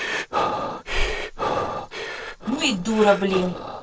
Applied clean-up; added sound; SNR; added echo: neural separator model SepFormer DNS4.